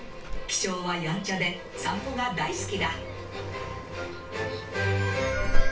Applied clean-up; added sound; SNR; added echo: none; Alarm / Insect; -1 dB; reverberation time 0.3 s.